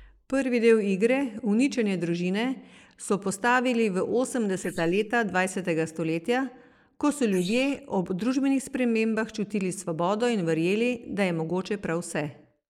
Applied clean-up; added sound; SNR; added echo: neural mask model Resemble Enhance denoiser.